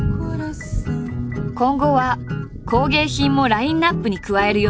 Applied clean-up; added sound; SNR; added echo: none; Thunder; 9 dB; none.